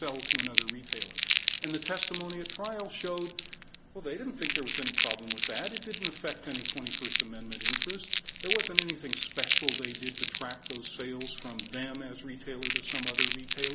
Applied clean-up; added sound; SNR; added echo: none; Crumpling, crinkling; -4 dB; none.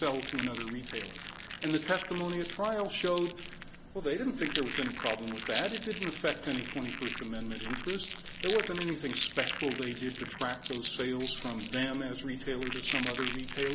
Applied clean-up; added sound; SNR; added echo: neural mask model Resemble Enhance denoiser.